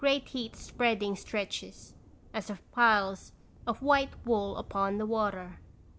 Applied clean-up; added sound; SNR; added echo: none; Thunder; 19 dB; none.